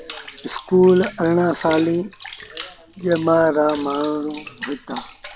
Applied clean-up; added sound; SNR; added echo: none; Bathtub (filling or washing) / Water; 17 dB; none.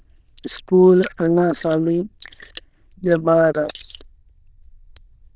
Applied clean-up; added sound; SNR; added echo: neural diffusion model UNIVERSE++.